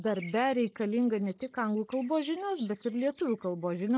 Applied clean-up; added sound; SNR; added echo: neural mask model Resemble Enhance denoiser.